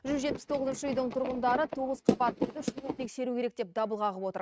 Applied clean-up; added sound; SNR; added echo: neural mask model RNNoise.